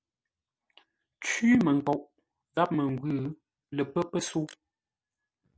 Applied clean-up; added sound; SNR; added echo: none; none; none; none.